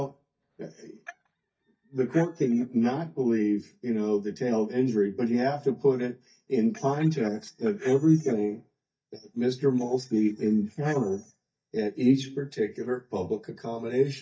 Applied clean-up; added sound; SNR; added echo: neural mask model DeepFilterNet 3.